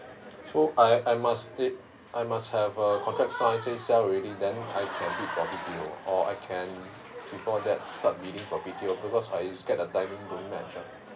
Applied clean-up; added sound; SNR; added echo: none; Applause / Crowd; 12 dB; none.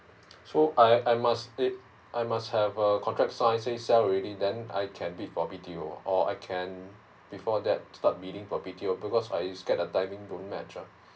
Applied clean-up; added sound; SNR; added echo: none; none; none; none.